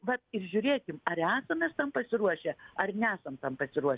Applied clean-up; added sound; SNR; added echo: none; none; none; none.